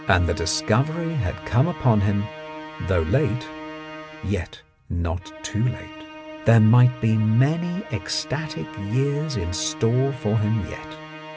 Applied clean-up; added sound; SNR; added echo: none; Musical instrument; 14 dB; none.